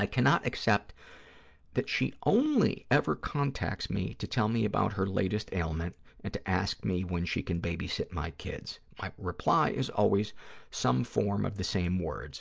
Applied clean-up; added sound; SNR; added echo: none; none; none; none.